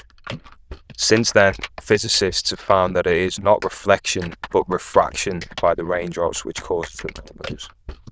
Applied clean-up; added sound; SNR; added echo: neural diffusion model UNIVERSE++.